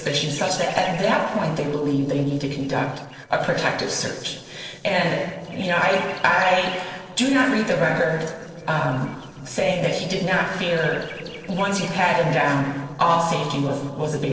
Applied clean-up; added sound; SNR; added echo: neural separator model SepFormer DNS4.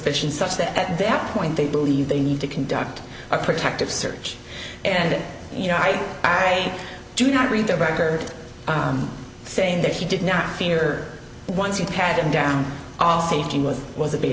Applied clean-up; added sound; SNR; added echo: none; none; none; none.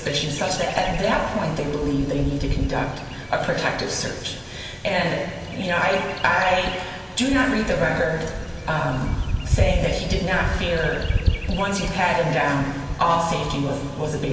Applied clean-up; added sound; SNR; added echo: none; Bird vocalization, bird call, bird song; 6 dB; reverberation time 2.4 s.